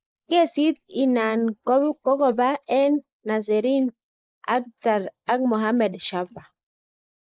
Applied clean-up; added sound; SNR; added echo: neural mask model Resemble Enhance denoiser.